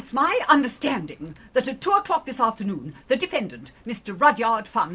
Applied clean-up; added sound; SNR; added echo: none; none; none; none.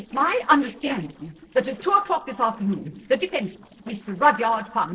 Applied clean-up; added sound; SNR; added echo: neural separator model SepFormer DNS4.